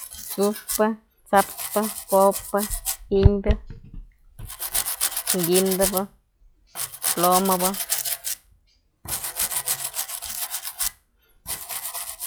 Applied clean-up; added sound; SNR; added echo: classical method log-MMSE.